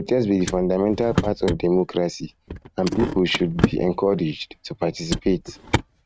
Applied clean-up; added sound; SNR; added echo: neural mask model RNNoise.